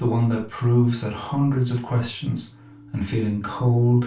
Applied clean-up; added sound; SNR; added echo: none; none; none; reverberation time 0.3 s.